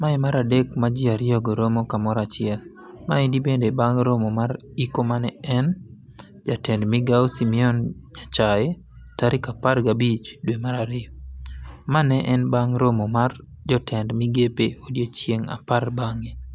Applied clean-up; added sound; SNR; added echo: none; none; none; none.